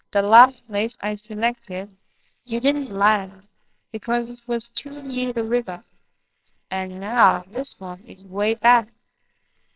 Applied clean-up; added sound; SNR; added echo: neural separator model SepFormer WHAMR!.